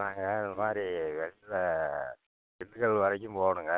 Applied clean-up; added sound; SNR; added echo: neural separator model SepFormer WHAM!.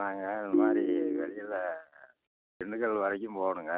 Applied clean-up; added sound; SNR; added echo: neural mask model RNNoise.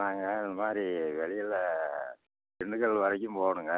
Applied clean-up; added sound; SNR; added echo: none; none; none; none.